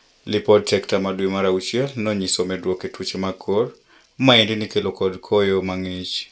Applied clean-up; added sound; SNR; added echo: none; none; none; none.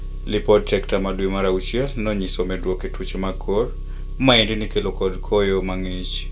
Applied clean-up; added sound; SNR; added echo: none; Engine; 6 dB; none.